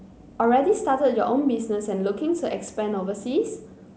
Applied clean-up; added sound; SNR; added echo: none; none; none; none.